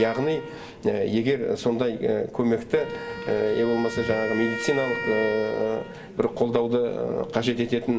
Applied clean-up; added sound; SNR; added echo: none; Wind instrument, woodwind instrument; 12 dB; reverberation time 1.5 s.